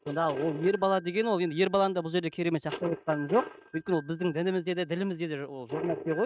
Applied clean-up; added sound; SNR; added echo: neural mask model RNNoise.